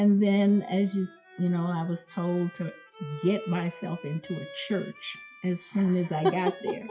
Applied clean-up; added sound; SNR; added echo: classical method WPE with log-MMSE.